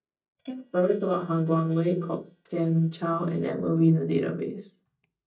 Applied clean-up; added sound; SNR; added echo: neural mask model DeepFilterNet 3.